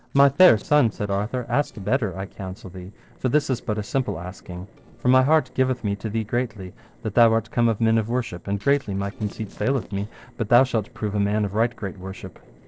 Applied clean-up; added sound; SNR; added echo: neural separator model SepFormer DNS4.